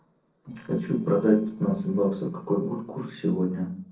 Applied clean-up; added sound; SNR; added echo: neural separator model SepFormer DNS4.